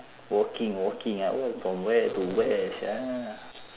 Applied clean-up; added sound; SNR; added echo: none; none; none; none.